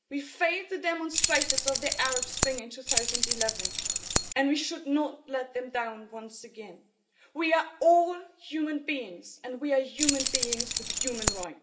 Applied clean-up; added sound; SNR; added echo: none; Keys jangling; -2 dB; reverberation time 0.4 s.